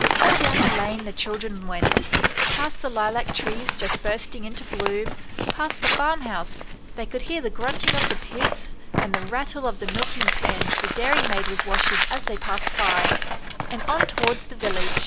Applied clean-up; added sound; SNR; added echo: none; Crumpling, crinkling / Tearing; -3 dB; none.